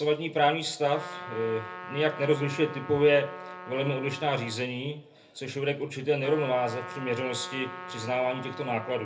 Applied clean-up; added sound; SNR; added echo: none; Trumpet; 13 dB; reverberation time 0.3 s.